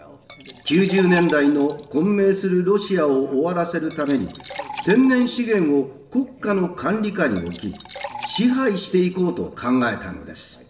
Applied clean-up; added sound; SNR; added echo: none; Liquid; 18 dB; reverberation time 0.8 s.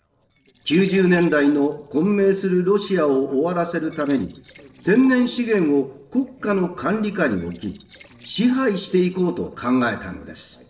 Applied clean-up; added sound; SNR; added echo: neural separator model SepFormer DNS4.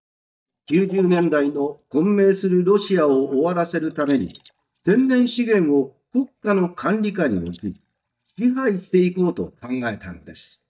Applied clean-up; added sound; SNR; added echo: neural mask model DeepFilterNet 3.